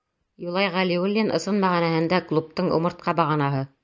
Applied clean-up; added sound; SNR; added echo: none; none; none; none.